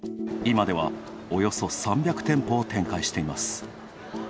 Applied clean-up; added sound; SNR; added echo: none; none; none; none.